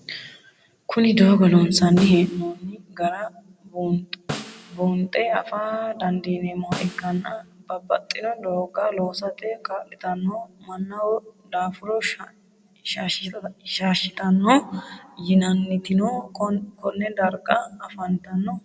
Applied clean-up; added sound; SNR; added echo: none; Snare drum; 15 dB; none.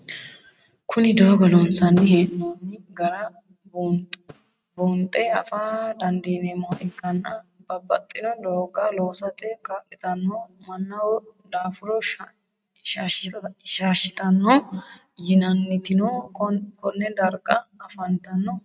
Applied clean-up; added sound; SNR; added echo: neural mask model RNNoise.